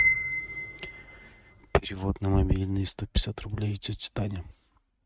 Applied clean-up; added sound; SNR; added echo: neural mask model RNNoise.